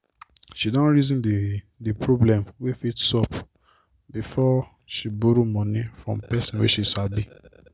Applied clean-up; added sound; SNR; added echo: none; none; none; none.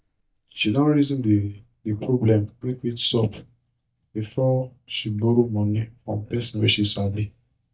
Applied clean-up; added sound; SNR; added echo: neural mask model DeepFilterNet 3.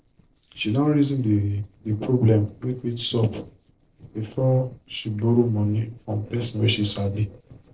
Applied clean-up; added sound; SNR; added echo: neural separator model SepFormer DNS4.